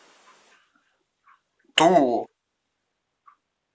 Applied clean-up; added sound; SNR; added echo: none; none; none; none.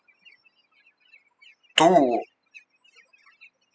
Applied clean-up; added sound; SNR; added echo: classical method spectral subtraction.